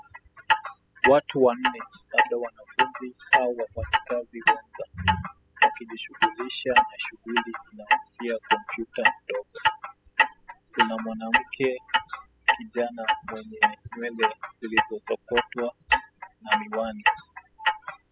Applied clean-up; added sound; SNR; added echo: classical method spectral subtraction.